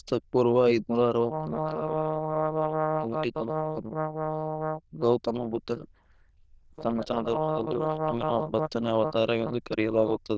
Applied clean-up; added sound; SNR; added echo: neural diffusion model UNIVERSE++.